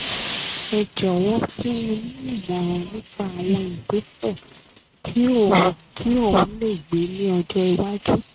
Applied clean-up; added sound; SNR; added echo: neural mask model RNNoise.